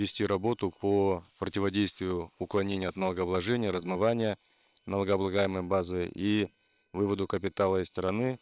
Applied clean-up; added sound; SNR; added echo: neural separator model SepFormer WHAM!.